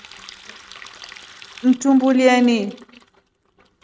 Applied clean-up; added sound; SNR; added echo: neural mask model RNNoise.